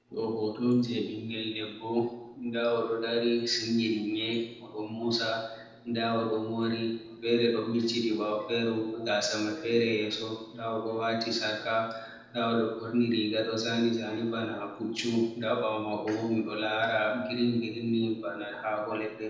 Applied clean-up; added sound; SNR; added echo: neural separator model SepFormer DNS4.